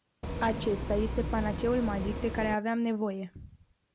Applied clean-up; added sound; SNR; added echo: none; Bus; 3 dB; none.